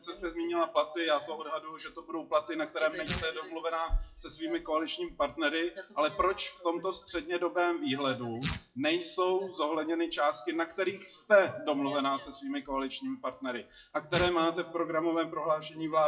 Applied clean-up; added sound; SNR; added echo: classical method WPE with log-MMSE.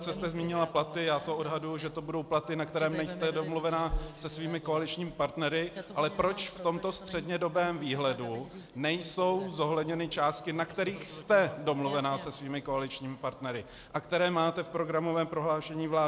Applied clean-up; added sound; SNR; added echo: none; none; none; none.